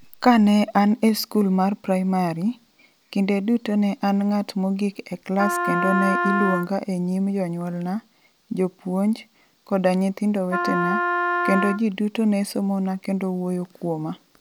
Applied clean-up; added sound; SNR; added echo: none; Wind instrument, woodwind instrument; 2 dB; none.